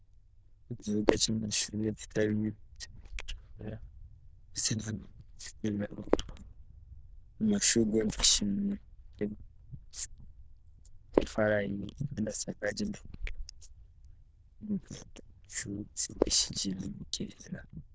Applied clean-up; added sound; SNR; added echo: neural diffusion model UNIVERSE++.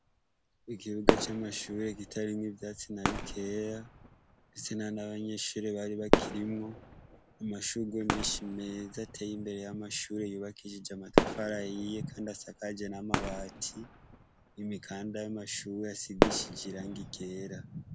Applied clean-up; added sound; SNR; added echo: none; Fireworks; -2 dB; none.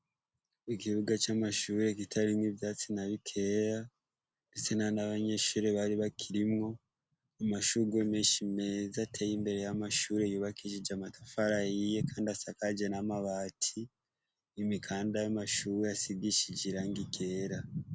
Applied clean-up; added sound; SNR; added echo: none; none; none; none.